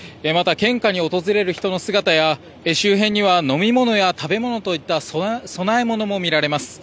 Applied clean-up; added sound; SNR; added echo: none; none; none; none.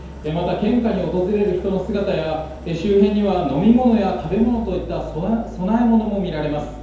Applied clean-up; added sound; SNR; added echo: none; Idling; 15 dB; reverberation time 0.9 s.